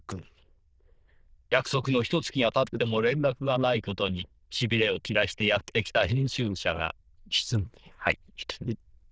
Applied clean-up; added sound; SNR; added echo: neural diffusion model UNIVERSE++.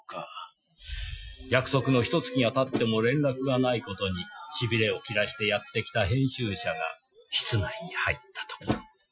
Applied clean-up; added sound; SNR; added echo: classical method Wiener filter.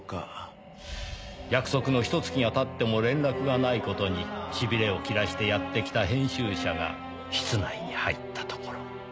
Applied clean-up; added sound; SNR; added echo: none; none; none; none.